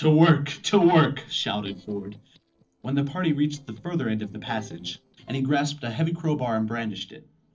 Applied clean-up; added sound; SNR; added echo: neural separator model SepFormer DNS4.